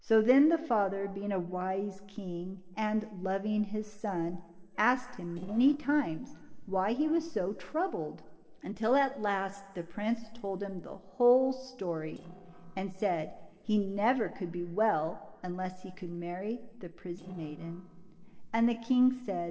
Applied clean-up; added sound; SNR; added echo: neural separator model SepFormer DNS4.